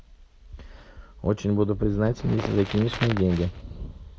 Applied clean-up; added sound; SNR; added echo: none; none; none; none.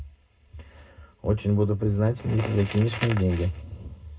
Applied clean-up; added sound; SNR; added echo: none; none; none; reverberation time 0.2 s.